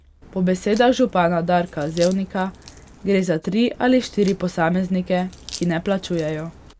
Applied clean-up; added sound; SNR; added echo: none; Crack; 16 dB; none.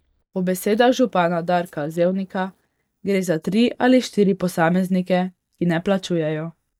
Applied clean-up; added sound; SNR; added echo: neural mask model DeepFilterNet 3.